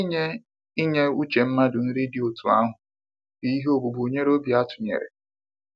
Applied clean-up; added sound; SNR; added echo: none; none; none; none.